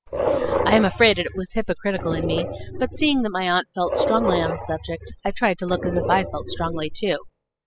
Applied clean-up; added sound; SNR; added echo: classical method spectral subtraction.